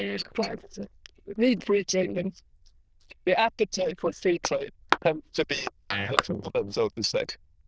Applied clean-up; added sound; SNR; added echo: neural diffusion model UNIVERSE++.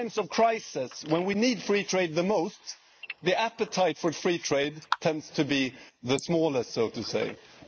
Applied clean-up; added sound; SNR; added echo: neural mask model Resemble Enhance denoiser.